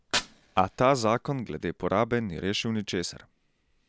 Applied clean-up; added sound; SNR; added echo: none; Fire; 12 dB; none.